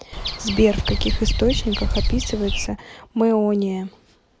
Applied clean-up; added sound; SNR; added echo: none; Bird vocalization, bird call, bird song; 1 dB; none.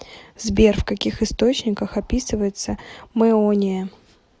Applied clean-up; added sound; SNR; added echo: none; none; none; none.